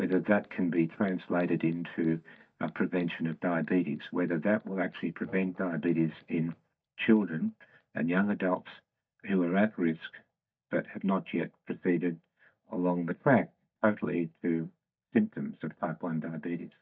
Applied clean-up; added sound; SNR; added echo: neural mask model DeepFilterNet 3.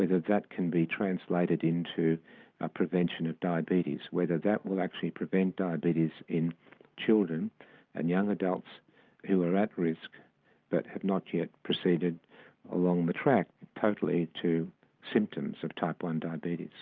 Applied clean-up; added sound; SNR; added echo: none; none; none; none.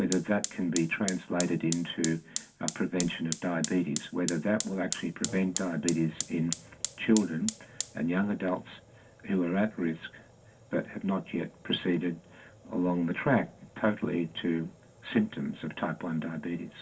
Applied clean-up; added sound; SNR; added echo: none; Fire; 11 dB; reverberation time 0.2 s.